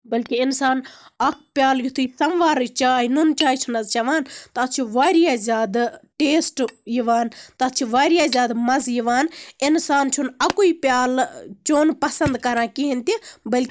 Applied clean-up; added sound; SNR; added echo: neural mask model DeepFilterNet 3.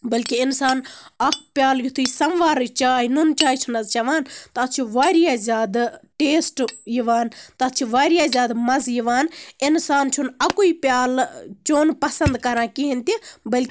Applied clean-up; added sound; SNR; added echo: none; Hammer; 16 dB; none.